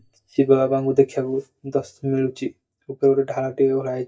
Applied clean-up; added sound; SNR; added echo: neural mask model DeepFilterNet 3.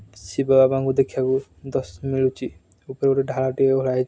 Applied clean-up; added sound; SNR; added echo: none; none; none; none.